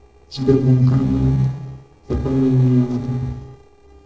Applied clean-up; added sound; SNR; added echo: neural separator model SepFormer DNS4.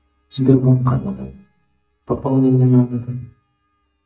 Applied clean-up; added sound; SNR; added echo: neural mask model DeepFilterNet 3.